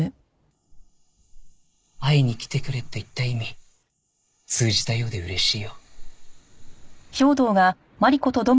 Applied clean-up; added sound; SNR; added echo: neural mask model Resemble Enhance denoiser.